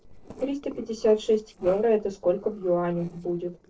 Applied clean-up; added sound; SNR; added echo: neural separator model SepFormer DNS4.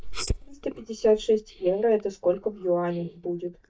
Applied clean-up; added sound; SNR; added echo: neural mask model DeepFilterNet 3.